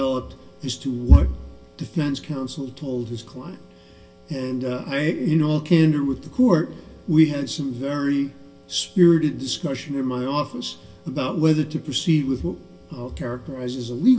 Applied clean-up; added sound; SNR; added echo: none; none; none; reverberation time 0.2 s.